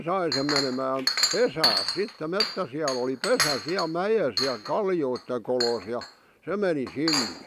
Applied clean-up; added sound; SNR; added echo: none; Chink, clink; 3 dB; none.